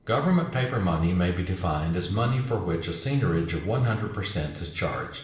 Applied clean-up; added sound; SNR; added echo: neural separator model SepFormer DNS4.